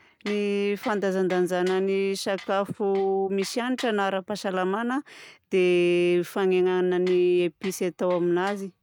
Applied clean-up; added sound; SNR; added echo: neural mask model RNNoise.